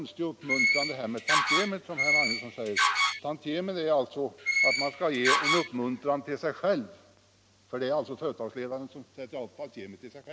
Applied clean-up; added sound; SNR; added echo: none; Door; -5 dB; none.